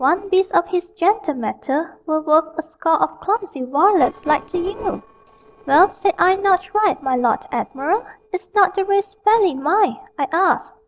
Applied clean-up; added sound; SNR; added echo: neural separator model SepFormer DNS4.